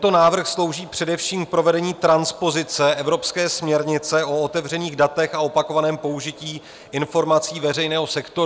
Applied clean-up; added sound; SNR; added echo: none; none; none; none.